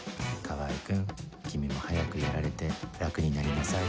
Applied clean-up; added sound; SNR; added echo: none; none; none; none.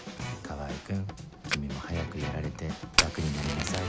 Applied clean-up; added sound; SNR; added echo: none; Fire; 2 dB; none.